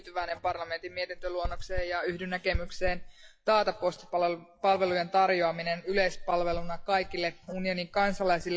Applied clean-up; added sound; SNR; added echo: classical method log-MMSE.